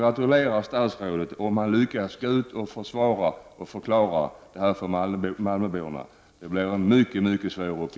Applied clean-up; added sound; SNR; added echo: none; none; none; none.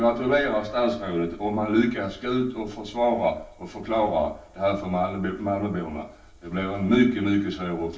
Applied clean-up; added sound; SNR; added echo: none; none; none; reverberation time 0.3 s.